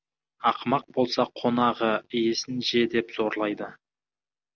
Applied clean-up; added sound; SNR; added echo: none; none; none; none.